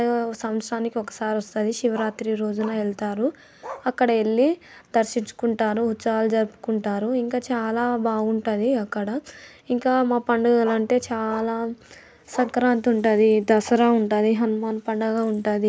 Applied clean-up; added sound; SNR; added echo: none; Bark; 19 dB; none.